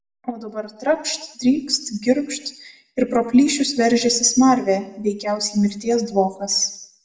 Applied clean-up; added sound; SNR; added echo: none; none; none; reverberation time 0.7 s.